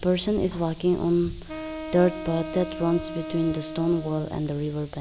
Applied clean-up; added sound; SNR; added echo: none; Wind instrument, woodwind instrument; 11 dB; none.